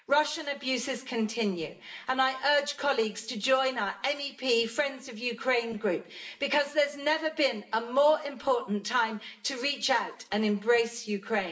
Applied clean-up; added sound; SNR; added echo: none; none; none; reverberation time 0.7 s.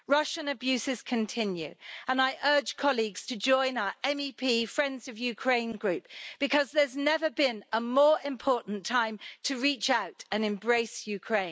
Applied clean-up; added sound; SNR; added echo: none; none; none; none.